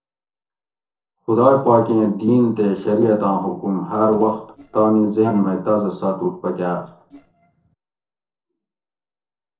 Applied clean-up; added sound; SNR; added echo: neural separator model SepFormer DNS4.